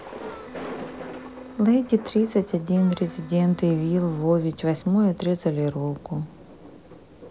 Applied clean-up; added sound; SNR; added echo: none; Thunder + Wind instrument, woodwind instrument; 16 dB; none.